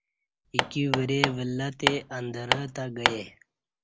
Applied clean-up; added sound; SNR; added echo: none; Hammer; -1 dB; none.